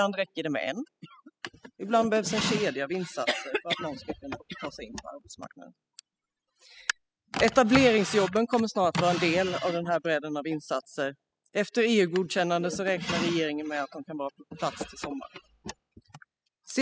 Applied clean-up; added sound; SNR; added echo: classical method spectral subtraction.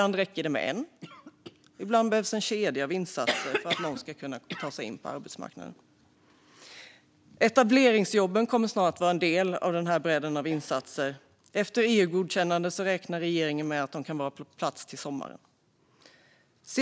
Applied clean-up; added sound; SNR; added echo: none; none; none; none.